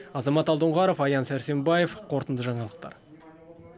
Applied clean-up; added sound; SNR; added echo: none; none; none; none.